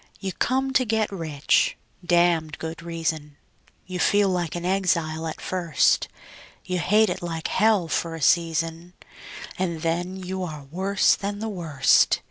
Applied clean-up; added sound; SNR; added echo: none; none; none; none.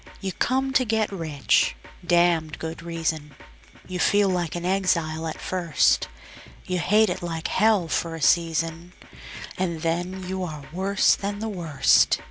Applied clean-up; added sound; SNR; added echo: none; Drum kit; 20 dB; none.